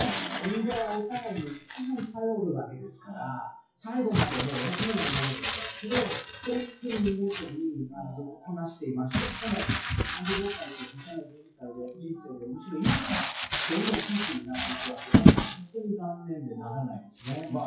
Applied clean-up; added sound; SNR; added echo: classical method WPE with log-MMSE.